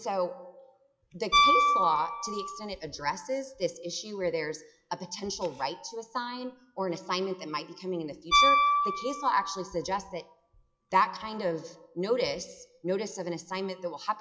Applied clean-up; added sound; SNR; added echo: classical method log-MMSE.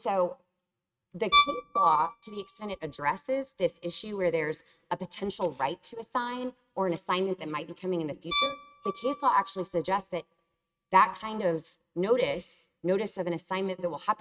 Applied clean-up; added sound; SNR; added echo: neural mask model RNNoise.